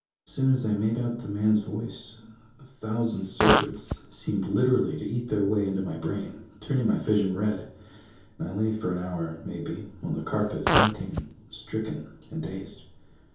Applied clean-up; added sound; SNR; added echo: none; Fart; 0 dB; reverberation time 0.6 s.